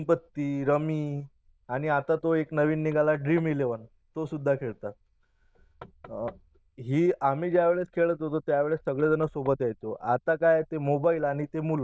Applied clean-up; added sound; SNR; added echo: neural diffusion model UNIVERSE++.